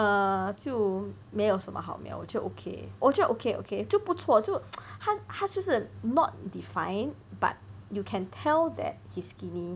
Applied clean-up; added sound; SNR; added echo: none; none; none; none.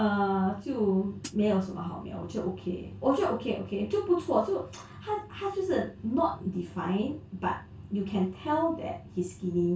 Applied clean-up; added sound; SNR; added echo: none; Hi-hat; 14 dB; reverberation time 0.2 s.